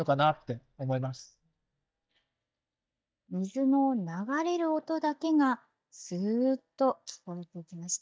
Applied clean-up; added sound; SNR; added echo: neural mask model DeepFilterNet 3.